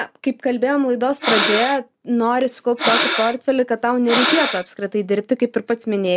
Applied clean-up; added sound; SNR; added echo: none; Breathing; 2 dB; none.